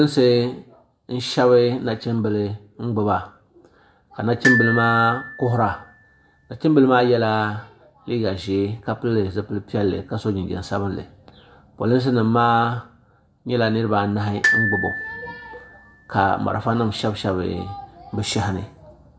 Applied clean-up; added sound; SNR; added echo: none; Glockenspiel; 5 dB; reverberation time 0.4 s.